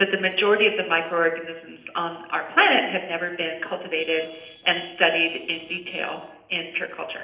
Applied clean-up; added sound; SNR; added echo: neural separator model SepFormer DNS4.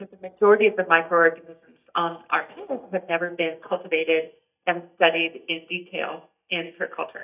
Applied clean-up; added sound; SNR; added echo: neural mask model DeepFilterNet 3.